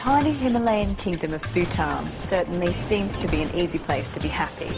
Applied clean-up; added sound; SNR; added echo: none; Gunshot, gunfire; 17 dB; none.